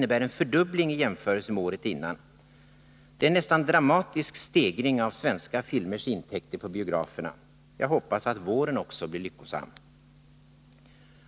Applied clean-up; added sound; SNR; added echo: none; none; none; none.